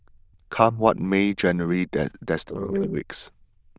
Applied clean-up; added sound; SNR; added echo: neural diffusion model UNIVERSE++.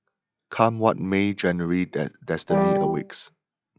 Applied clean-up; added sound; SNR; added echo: classical method log-MMSE.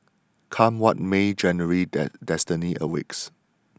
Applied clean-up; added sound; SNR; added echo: none; none; none; none.